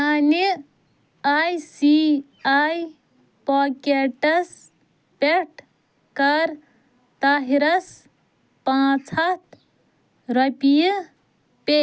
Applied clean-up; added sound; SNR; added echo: none; none; none; none.